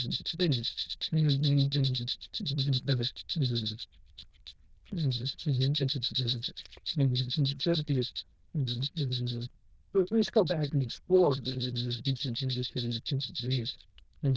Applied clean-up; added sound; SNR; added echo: neural diffusion model UNIVERSE++.